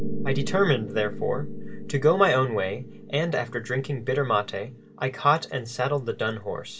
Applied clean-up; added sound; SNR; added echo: none; Piano; 7 dB; none.